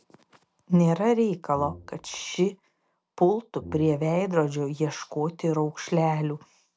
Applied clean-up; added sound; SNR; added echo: none; Brass instrument; 19 dB; none.